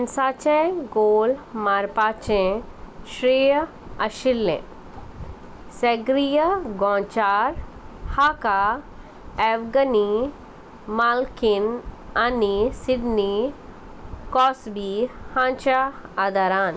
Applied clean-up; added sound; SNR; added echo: none; none; none; none.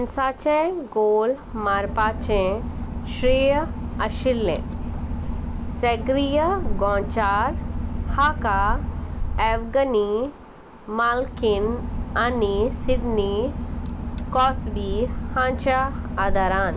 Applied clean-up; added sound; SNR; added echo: none; Engine / Boat, Water vehicle; 4 dB; none.